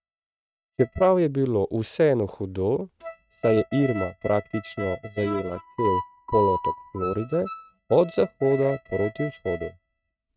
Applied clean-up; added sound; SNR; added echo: neural mask model RNNoise.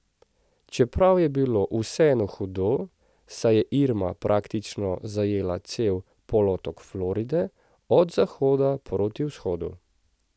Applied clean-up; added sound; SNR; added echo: none; none; none; none.